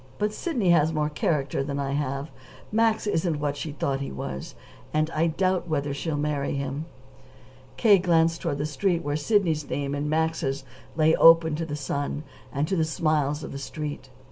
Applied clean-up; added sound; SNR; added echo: none; none; none; none.